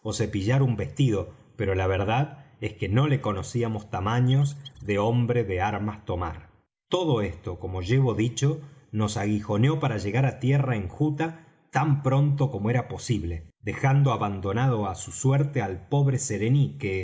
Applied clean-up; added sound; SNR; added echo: neural mask model Resemble Enhance denoiser.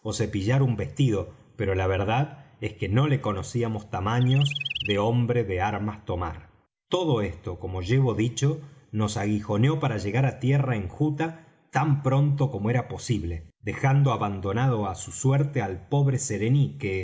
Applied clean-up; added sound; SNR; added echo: none; Chirp, tweet; 9 dB; none.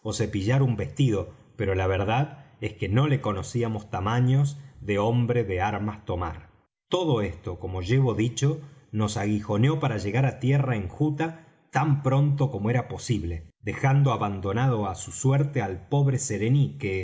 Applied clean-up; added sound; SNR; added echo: none; none; none; none.